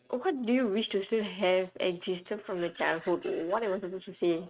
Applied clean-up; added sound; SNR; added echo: neural mask model RNNoise.